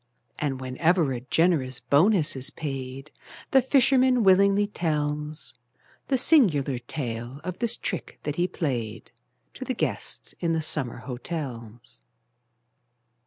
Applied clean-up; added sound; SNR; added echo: none; none; none; none.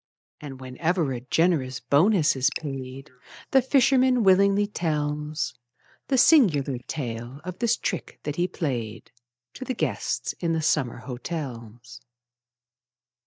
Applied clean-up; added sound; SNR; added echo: neural mask model DeepFilterNet 3.